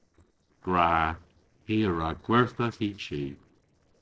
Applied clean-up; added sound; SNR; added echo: neural separator model SepFormer DNS4.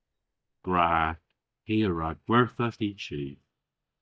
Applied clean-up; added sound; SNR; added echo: neural mask model DeepFilterNet 3.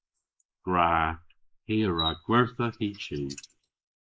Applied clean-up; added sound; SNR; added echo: neural mask model Resemble Enhance denoiser.